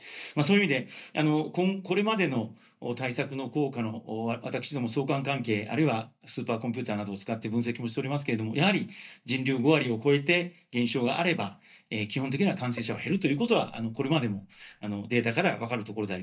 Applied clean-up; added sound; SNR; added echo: neural mask model DeepFilterNet 3.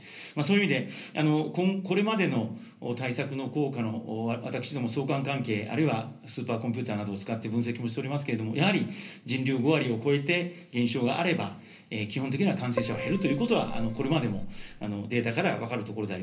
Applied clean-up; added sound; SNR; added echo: none; Keyboard (musical); 7 dB; reverberation time 0.3 s.